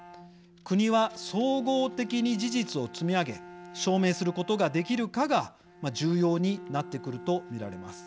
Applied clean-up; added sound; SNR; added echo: none; Bowed string instrument; 17 dB; none.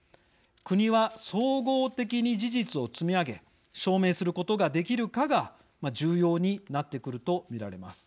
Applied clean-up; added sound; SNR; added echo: none; none; none; none.